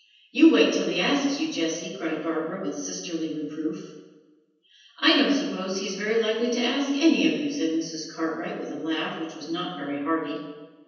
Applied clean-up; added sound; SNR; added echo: none; none; none; reverberation time 1.1 s.